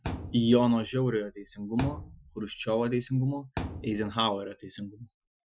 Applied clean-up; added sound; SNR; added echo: classical method Wiener filter.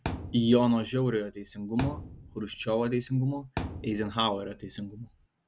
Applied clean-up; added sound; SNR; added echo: none; Thump, thud; 12 dB; none.